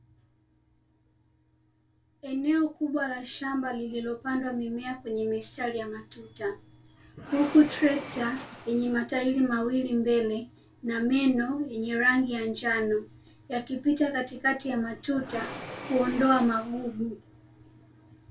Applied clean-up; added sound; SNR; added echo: none; Engine / Mechanisms; 13 dB; reverberation time 0.2 s.